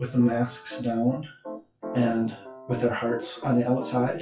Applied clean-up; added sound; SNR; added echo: classical method WPE with log-MMSE.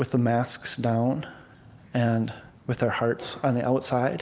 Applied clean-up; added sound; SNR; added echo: none; none; none; none.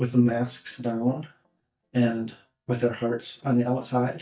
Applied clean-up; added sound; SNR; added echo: neural mask model DeepFilterNet 3.